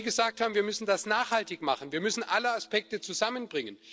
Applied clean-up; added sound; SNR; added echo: neural separator model SepFormer DNS4.